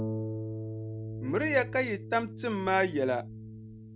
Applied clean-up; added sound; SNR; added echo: none; Harp; 6 dB; none.